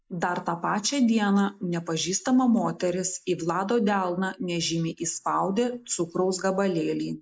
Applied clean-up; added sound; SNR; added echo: neural mask model Resemble Enhance denoiser.